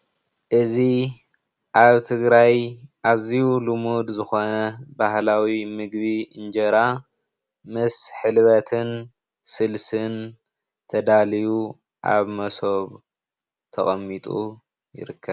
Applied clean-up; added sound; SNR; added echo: none; none; none; none.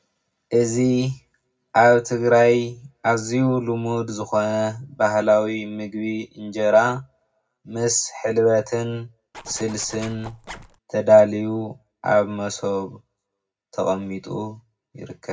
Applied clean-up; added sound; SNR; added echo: none; Zipper (clothing); 18 dB; reverberation time 0.3 s.